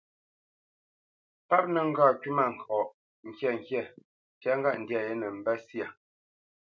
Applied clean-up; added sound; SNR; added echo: none; none; none; none.